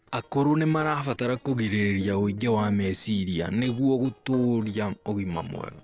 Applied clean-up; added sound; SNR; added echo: neural separator model SepFormer DNS4.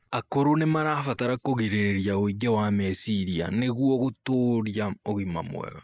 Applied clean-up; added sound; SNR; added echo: neural mask model Resemble Enhance denoiser.